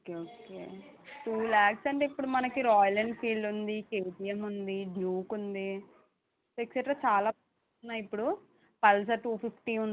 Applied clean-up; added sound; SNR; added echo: none; none; none; none.